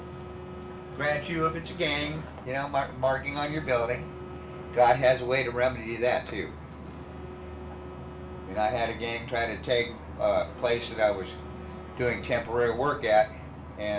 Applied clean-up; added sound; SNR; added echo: none; Telephone; 19 dB; reverberation time 0.3 s.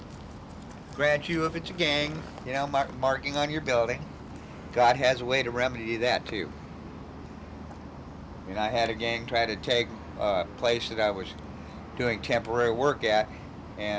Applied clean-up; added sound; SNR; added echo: none; none; none; none.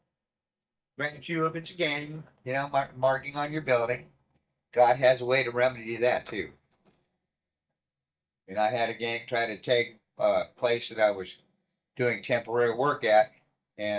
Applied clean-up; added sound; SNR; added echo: neural mask model DeepFilterNet 3.